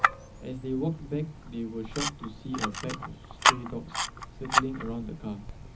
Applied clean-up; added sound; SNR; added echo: none; Camera; -4 dB; reverberation time 0.4 s.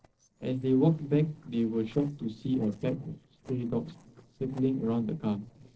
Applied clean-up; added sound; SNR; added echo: neural separator model SepFormer DNS4.